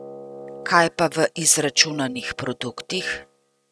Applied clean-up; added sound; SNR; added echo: neural mask model RNNoise.